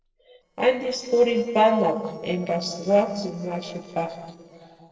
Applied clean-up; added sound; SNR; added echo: neural separator model SepFormer DNS4.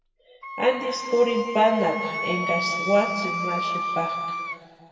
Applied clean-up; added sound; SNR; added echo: none; Wind instrument, woodwind instrument; 5 dB; reverberation time 2.2 s.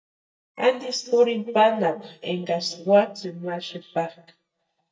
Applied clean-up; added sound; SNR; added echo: neural mask model DeepFilterNet 3.